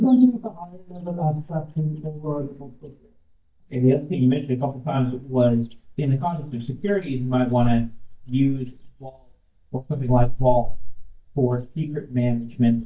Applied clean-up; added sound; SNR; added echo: neural mask model DeepFilterNet 3.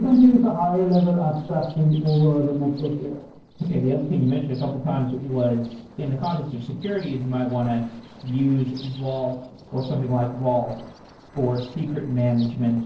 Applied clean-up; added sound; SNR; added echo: neural separator model SepFormer DNS4.